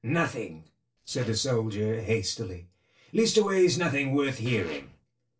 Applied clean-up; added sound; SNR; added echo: neural separator model SepFormer DNS4.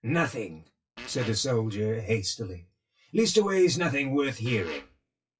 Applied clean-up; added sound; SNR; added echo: classical method WPE with log-MMSE.